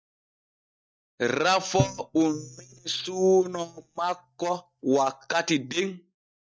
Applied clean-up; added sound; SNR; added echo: neural mask model DeepFilterNet 3.